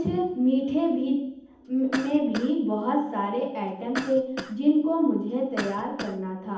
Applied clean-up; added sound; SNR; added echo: none; Cough; 12 dB; reverberation time 0.8 s.